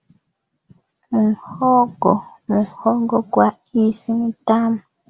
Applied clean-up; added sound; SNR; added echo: none; none; none; none.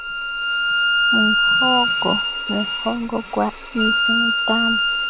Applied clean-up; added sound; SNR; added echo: none; Bowed string instrument; -5 dB; none.